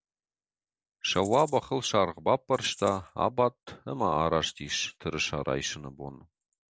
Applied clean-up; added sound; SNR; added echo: neural separator model SepFormer DNS4.